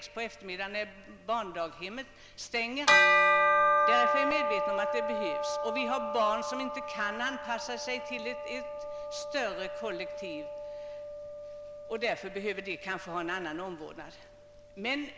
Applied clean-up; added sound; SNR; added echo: none; Bell; -4 dB; none.